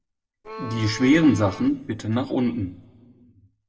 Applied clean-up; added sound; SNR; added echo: none; Bowed string instrument; 13 dB; reverberation time 1.0 s.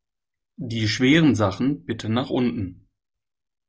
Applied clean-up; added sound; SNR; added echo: none; none; none; none.